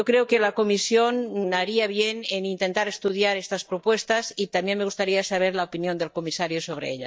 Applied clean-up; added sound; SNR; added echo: neural mask model DeepFilterNet 3.